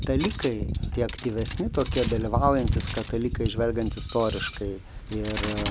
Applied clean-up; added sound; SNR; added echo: none; Cutlery, silverware; 2 dB; none.